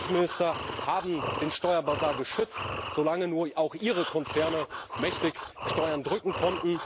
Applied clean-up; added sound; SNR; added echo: none; Breathing; 7 dB; none.